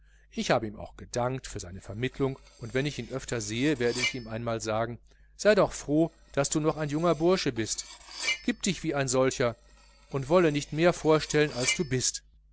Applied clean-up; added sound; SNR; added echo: none; Cutlery, silverware; 13 dB; none.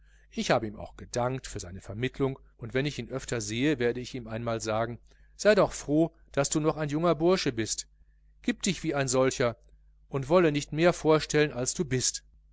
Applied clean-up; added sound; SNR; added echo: none; none; none; none.